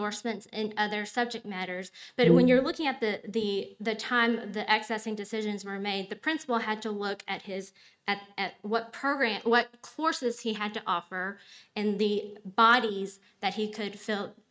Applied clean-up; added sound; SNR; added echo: neural mask model RNNoise.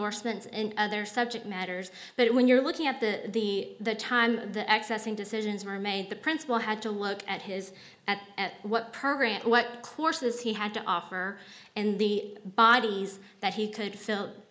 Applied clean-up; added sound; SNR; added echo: neural mask model Resemble Enhance denoiser.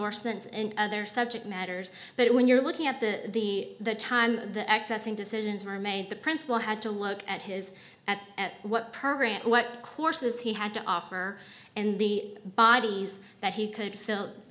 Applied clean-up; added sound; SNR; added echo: none; none; none; none.